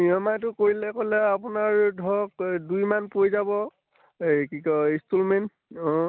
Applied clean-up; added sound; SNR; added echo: none; none; none; none.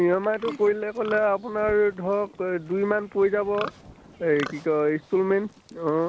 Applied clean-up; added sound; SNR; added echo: none; Livestock, farm animals, working animals; 18 dB; none.